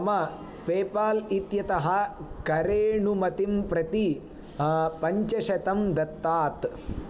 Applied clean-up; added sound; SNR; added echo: none; none; none; none.